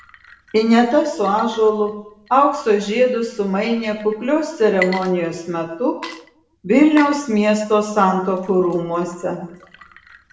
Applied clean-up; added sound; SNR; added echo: none; Water / Liquid; 20 dB; reverberation time 0.7 s.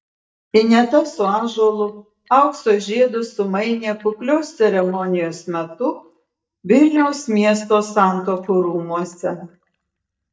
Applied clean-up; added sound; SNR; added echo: neural mask model DeepFilterNet 3.